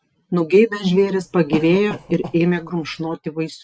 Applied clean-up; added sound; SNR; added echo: none; Cough; 15 dB; none.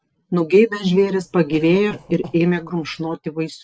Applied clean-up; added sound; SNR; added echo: neural separator model SepFormer DNS4.